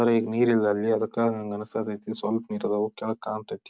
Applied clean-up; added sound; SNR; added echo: none; none; none; none.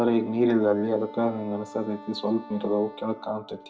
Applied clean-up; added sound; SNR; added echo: none; Wind instrument, woodwind instrument; 18 dB; reverberation time 0.6 s.